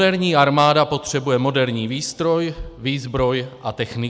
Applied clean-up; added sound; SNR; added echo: none; none; none; none.